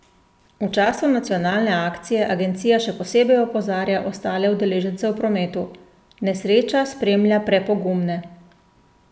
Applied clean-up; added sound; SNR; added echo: none; none; none; none.